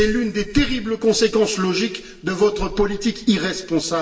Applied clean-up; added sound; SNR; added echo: none; none; none; reverberation time 1.1 s.